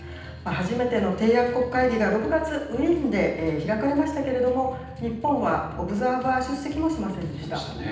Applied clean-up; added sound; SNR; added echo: none; none; none; reverberation time 0.9 s.